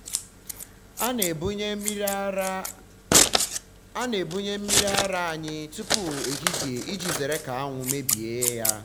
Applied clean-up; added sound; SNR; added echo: none; Scissors; -2 dB; none.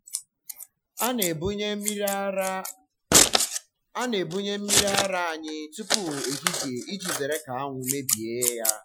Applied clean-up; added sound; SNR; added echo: classical method Wiener filter.